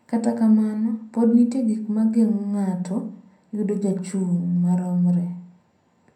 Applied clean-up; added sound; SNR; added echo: none; none; none; reverberation time 0.6 s.